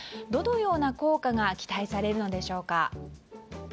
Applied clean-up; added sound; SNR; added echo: none; none; none; none.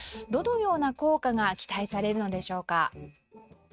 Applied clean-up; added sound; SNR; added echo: neural mask model RNNoise.